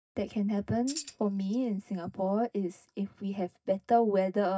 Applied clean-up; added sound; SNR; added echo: neural mask model DeepFilterNet 3.